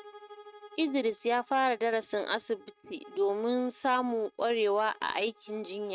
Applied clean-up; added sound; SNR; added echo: neural mask model RNNoise.